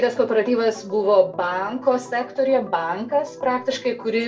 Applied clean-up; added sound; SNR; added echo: none; Organ; 19 dB; reverberation time 0.2 s.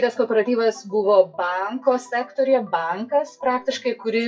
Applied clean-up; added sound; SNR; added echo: classical method WPE with log-MMSE.